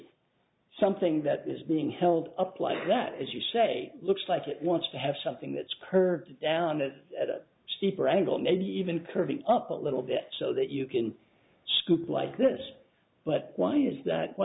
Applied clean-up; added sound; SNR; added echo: none; none; none; none.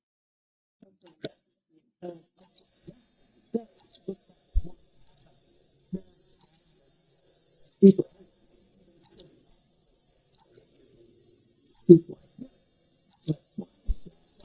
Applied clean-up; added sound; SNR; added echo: neural mask model DeepFilterNet 3.